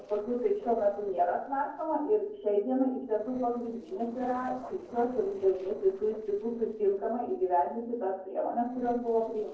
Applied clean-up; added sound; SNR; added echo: neural separator model SepFormer DNS4.